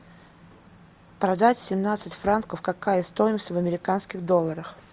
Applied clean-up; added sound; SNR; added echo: none; none; none; none.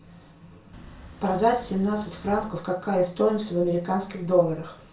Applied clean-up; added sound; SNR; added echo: none; Wind; 19 dB; reverberation time 0.3 s.